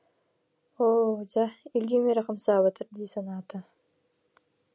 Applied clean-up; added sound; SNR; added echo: none; none; none; none.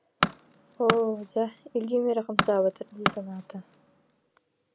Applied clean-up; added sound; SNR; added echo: none; Tools; 3 dB; none.